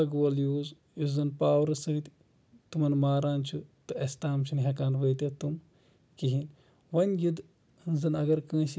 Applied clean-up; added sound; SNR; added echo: none; none; none; none.